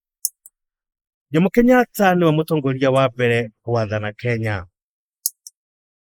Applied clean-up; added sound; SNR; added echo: neural mask model Resemble Enhance denoiser.